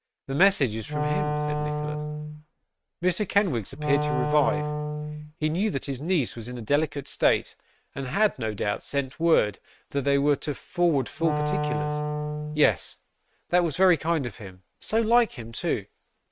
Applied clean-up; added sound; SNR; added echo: neural mask model RNNoise.